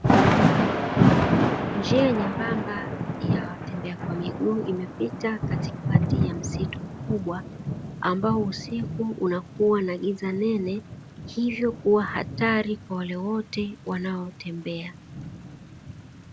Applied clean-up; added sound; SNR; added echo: none; Thunder / Rain; -1 dB; none.